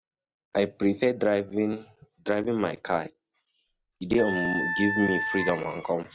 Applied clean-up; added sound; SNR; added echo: none; Wind instrument, woodwind instrument; 4 dB; none.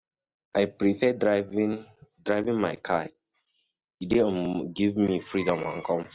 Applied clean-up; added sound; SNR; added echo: none; none; none; none.